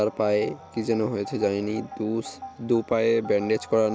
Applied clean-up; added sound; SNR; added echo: none; none; none; none.